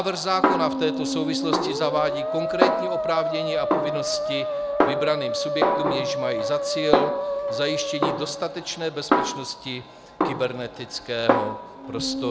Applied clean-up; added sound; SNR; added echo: none; Musical instrument + Snare drum; -3 dB; none.